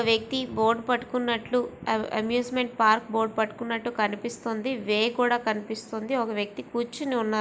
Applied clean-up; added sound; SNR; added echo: none; none; none; none.